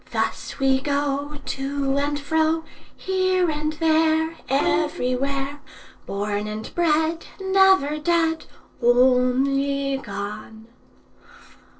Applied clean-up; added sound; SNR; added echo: neural separator model SepFormer DNS4.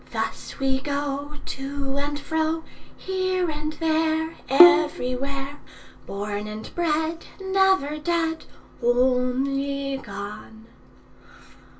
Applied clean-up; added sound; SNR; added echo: none; Bowed string instrument; -1 dB; reverberation time 0.2 s.